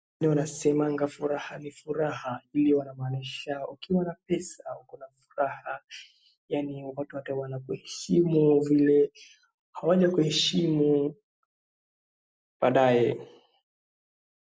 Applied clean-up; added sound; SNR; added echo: none; none; none; none.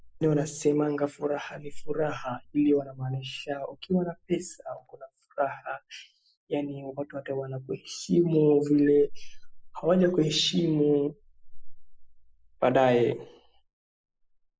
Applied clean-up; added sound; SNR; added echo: neural mask model Resemble Enhance denoiser.